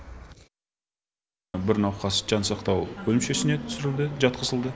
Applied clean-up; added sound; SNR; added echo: none; none; none; none.